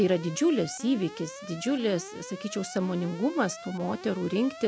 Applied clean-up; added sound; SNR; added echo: none; Alarm; 15 dB; none.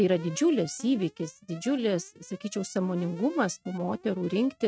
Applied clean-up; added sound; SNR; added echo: neural mask model RNNoise.